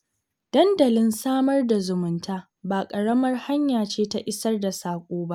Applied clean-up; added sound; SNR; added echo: none; none; none; none.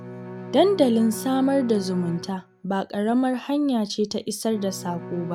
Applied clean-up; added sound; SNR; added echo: none; Bowed string instrument; 14 dB; none.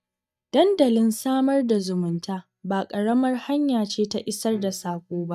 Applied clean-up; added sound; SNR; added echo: neural mask model DeepFilterNet 3.